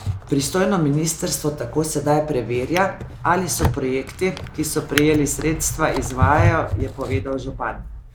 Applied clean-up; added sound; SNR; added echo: none; Drawer open or close; 6 dB; none.